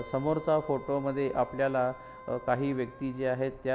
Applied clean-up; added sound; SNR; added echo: none; Wind instrument, woodwind instrument; 18 dB; none.